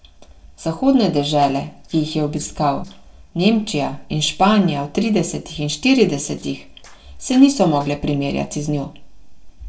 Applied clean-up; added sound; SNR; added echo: neural separator model SepFormer DNS4.